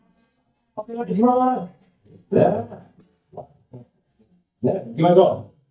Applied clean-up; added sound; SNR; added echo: neural mask model DeepFilterNet 3.